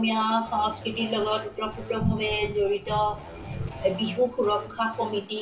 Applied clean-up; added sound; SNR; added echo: none; Electric guitar / Bass guitar; 15 dB; reverberation time 0.2 s.